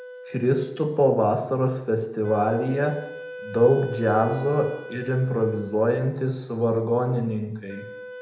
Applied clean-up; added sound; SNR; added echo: none; Wind instrument, woodwind instrument; 17 dB; reverberation time 0.8 s.